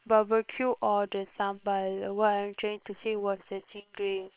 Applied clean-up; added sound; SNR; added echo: neural separator model SepFormer WHAM!.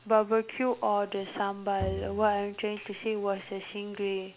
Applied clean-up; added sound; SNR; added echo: none; Bowed string instrument; 11 dB; none.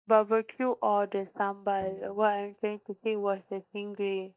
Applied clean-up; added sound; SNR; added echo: neural mask model DeepFilterNet 3.